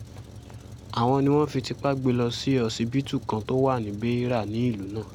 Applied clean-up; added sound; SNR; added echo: none; Truck; 16 dB; none.